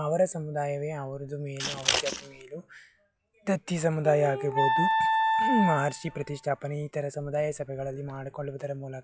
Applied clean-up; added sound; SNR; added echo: classical method log-MMSE.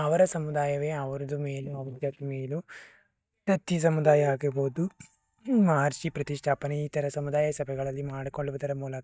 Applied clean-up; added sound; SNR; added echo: neural mask model DeepFilterNet 3.